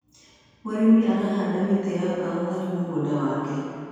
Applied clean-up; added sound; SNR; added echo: none; none; none; reverberation time 2.1 s.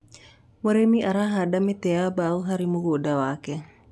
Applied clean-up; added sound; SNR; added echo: none; none; none; none.